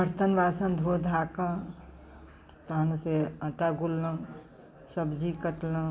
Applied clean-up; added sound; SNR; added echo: none; none; none; none.